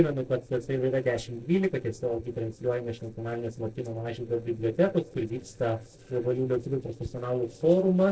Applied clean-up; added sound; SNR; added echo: neural separator model SepFormer DNS4.